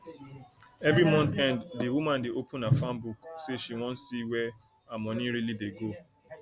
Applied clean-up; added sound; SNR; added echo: none; none; none; none.